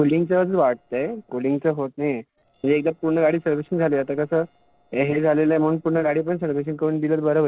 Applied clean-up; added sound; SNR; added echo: neural separator model SepFormer DNS4.